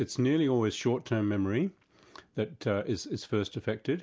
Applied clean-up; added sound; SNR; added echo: none; none; none; none.